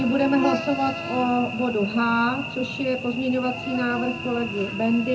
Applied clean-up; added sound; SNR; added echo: none; Cricket / Buzz; 8 dB; reverberation time 0.4 s.